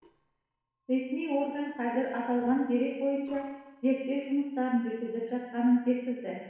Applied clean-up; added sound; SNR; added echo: neural separator model SepFormer DNS4.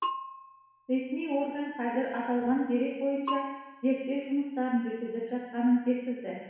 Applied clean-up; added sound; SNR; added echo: none; Bell / Percussion; 12 dB; reverberation time 1.1 s.